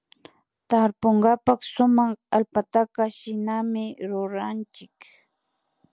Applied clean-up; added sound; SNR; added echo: none; none; none; none.